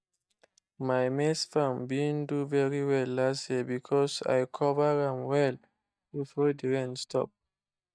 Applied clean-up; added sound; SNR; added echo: neural mask model DeepFilterNet 3.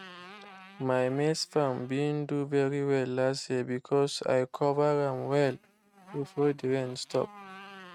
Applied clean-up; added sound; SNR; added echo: neural mask model RNNoise.